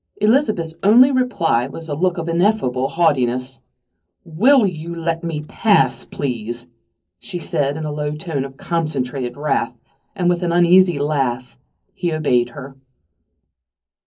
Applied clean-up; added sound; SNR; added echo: neural separator model SepFormer DNS4.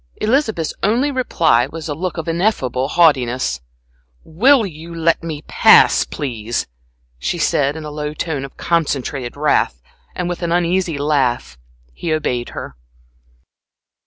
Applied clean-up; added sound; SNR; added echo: none; none; none; none.